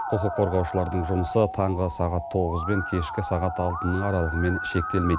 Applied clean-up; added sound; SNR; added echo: none; Musical instrument; 8 dB; none.